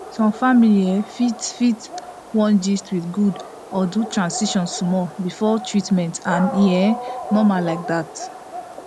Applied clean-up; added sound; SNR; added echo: none; Dog; 13 dB; none.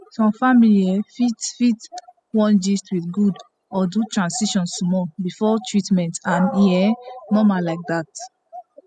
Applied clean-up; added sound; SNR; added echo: classical method spectral subtraction.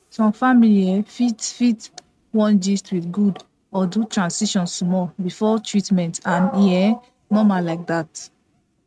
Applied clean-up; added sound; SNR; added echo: neural mask model RNNoise.